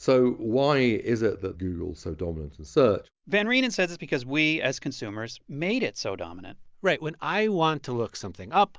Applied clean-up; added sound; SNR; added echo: none; none; none; none.